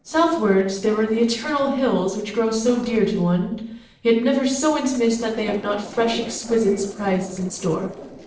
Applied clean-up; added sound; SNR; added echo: neural separator model SepFormer DNS4.